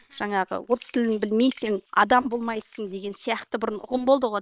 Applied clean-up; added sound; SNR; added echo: neural separator model SepFormer WHAM!.